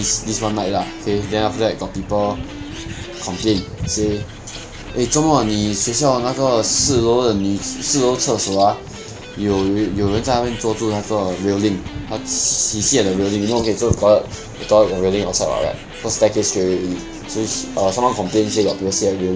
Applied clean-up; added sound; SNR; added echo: none; Bird + Electric guitar; 13 dB; none.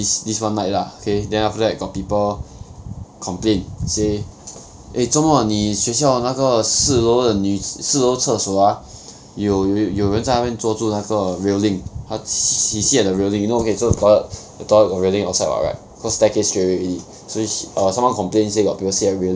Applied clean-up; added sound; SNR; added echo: none; none; none; none.